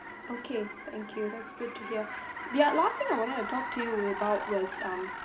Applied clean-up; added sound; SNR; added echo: none; Car; 7 dB; none.